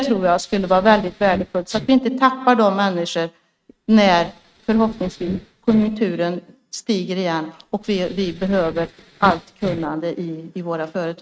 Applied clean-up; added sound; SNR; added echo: neural mask model RNNoise.